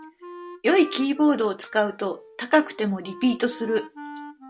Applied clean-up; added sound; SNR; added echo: none; Wind instrument, woodwind instrument; 17 dB; none.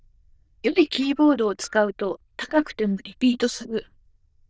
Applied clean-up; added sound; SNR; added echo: neural diffusion model UNIVERSE++.